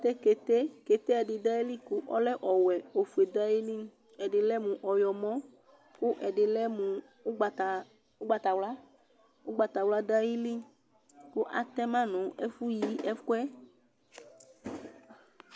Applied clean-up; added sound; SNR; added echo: none; none; none; none.